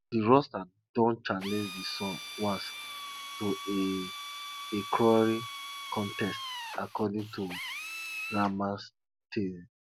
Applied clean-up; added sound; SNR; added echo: none; Drill; 10 dB; none.